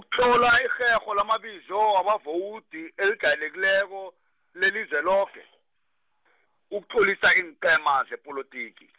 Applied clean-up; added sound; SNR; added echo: none; none; none; none.